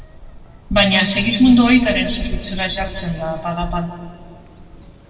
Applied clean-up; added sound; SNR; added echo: none; Bird vocalization, bird call, bird song; 11 dB; reverberation time 2.0 s.